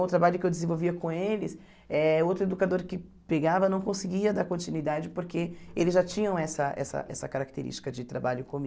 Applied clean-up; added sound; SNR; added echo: none; none; none; none.